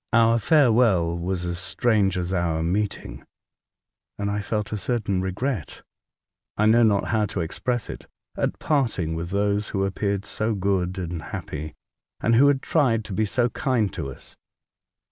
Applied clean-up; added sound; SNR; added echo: none; none; none; none.